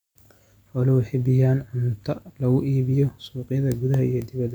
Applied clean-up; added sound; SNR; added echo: none; none; none; none.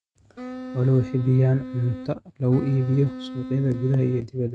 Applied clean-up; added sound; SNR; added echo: neural mask model RNNoise.